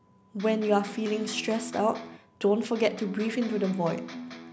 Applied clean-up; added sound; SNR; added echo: none; Electric guitar; 12 dB; none.